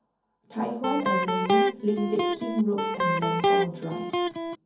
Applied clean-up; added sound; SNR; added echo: none; Electric guitar; -4 dB; reverberation time 0.7 s.